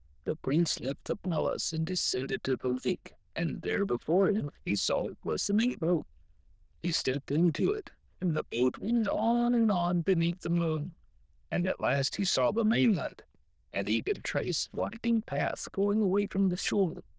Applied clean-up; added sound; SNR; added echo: neural diffusion model UNIVERSE++.